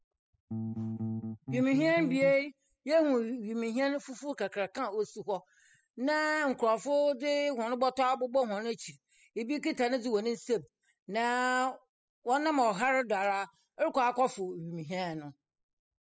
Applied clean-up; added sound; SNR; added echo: classical method spectral subtraction.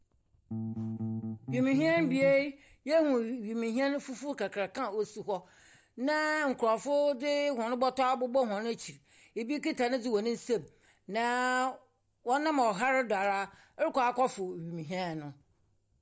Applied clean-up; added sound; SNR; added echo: none; Bass guitar; 6 dB; none.